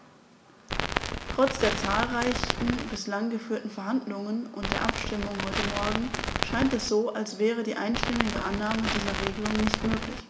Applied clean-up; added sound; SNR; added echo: none; Crackle; 1 dB; none.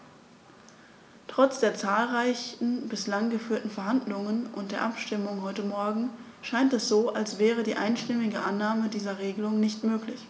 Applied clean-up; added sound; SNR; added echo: none; none; none; none.